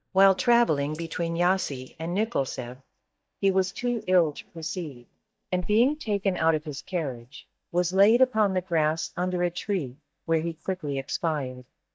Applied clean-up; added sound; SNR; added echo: neural mask model DeepFilterNet 3.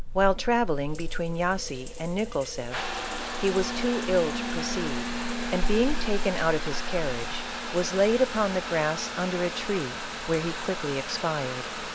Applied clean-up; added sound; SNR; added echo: none; Trickle, dribble / Bathtub (filling or washing) / Water tap, faucet; 2 dB; none.